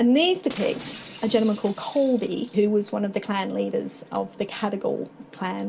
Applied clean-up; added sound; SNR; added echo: none; Shatter; 20 dB; reverberation time 0.2 s.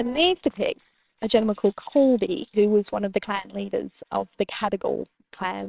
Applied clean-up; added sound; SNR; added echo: neural separator model SepFormer WHAMR!.